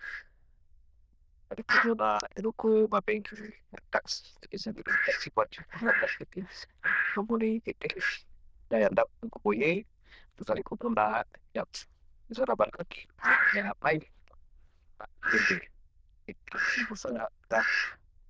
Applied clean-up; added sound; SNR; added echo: neural diffusion model UNIVERSE++.